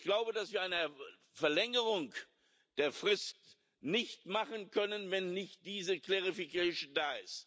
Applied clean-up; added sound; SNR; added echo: none; none; none; none.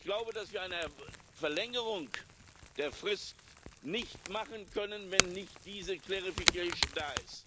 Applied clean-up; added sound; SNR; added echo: none; Crack / Crackle; 1 dB; none.